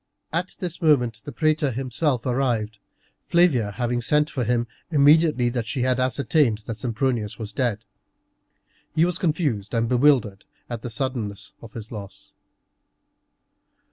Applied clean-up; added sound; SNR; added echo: none; none; none; none.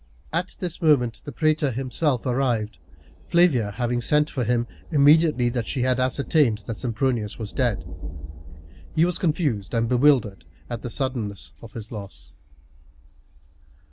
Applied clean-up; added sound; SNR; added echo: none; Thunder; 15 dB; none.